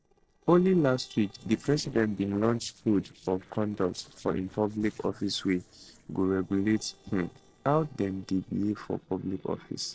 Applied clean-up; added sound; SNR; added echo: neural separator model SepFormer DNS4.